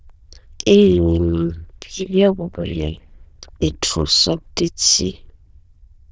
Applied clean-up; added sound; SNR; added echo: neural diffusion model UNIVERSE++.